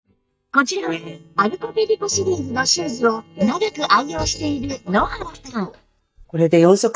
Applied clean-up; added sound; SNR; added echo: neural mask model DeepFilterNet 3.